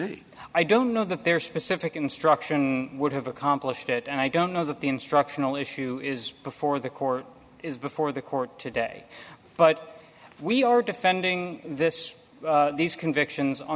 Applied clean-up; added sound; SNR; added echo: none; none; none; none.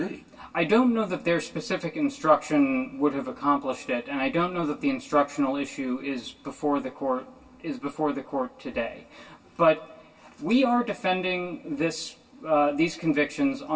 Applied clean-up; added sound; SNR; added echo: none; none; none; reverberation time 0.1 s.